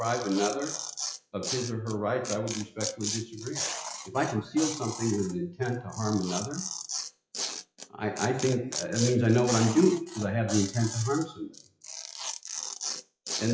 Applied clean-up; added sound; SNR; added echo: classical method WPE with log-MMSE.